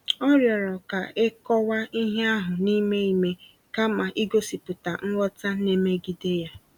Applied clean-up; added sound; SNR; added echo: none; none; none; none.